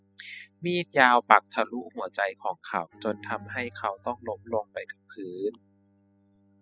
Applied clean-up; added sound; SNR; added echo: classical method spectral subtraction.